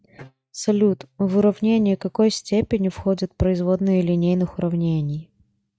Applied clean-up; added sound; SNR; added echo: neural mask model RNNoise.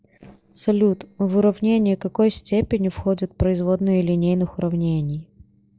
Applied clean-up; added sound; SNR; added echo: neural separator model SepFormer DNS4.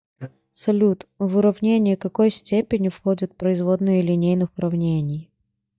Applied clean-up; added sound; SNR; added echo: neural mask model DeepFilterNet 3.